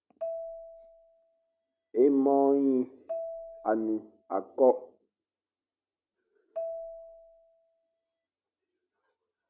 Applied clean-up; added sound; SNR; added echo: none; Marimba, xylophone; 13 dB; none.